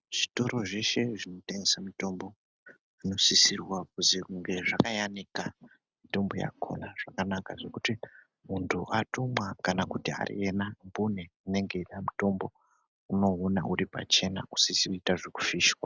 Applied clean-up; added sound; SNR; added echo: none; none; none; none.